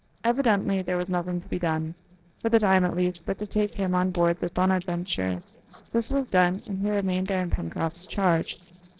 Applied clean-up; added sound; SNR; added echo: neural separator model SepFormer DNS4.